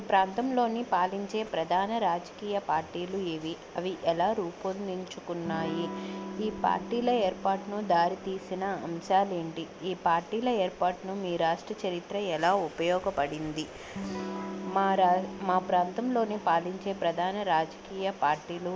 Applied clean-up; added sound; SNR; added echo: none; Electric guitar / Strum; 14 dB; none.